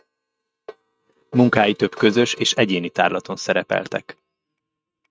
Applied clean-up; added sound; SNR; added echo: neural mask model RNNoise.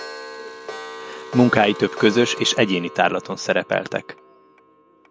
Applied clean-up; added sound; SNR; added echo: none; Clock; 14 dB; none.